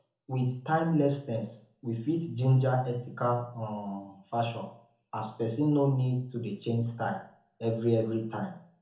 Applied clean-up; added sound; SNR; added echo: none; none; none; reverberation time 0.6 s.